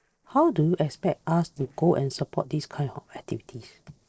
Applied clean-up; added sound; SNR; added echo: neural separator model SepFormer DNS4.